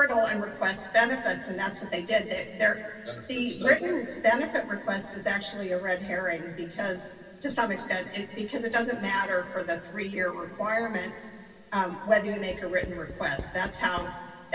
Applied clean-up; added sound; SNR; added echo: none; Writing; 14 dB; reverberation time 2.3 s.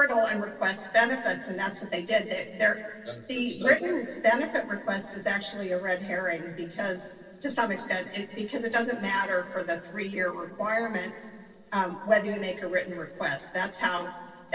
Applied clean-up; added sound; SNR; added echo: neural separator model SepFormer DNS4.